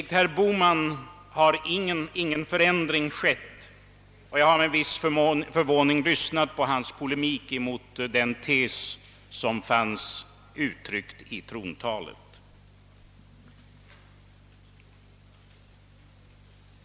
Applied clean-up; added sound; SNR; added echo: none; none; none; none.